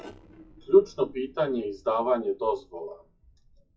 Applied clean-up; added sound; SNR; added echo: classical method WPE with log-MMSE.